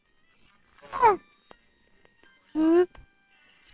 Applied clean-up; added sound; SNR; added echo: neural separator model SepFormer WHAMR!.